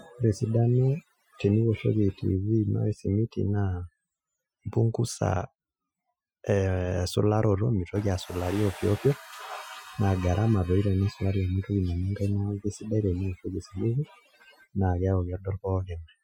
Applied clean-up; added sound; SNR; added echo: classical method Wiener filter.